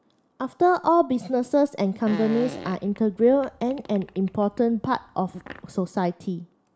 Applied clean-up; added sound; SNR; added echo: none; Fart; 16 dB; none.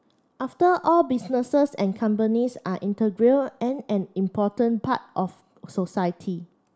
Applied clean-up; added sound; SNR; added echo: none; none; none; none.